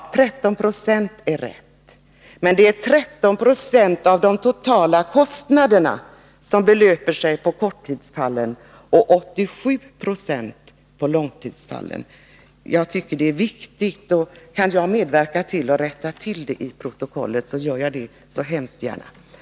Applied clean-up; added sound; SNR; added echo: none; none; none; none.